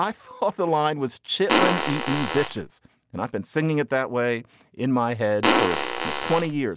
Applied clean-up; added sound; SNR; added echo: none; Fart; -2 dB; none.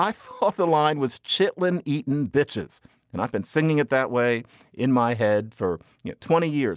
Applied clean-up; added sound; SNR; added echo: none; none; none; none.